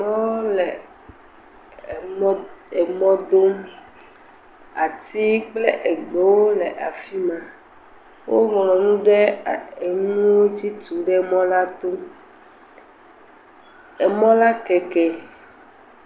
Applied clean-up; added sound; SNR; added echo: none; none; none; none.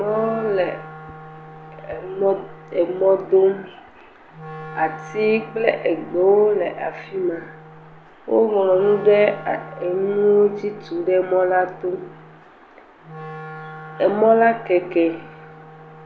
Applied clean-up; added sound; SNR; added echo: none; Wind instrument, woodwind instrument; 18 dB; none.